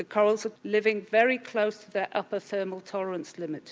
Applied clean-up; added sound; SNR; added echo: none; none; none; none.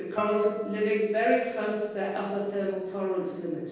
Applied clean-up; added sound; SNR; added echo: none; Guitar; 14 dB; reverberation time 1.3 s.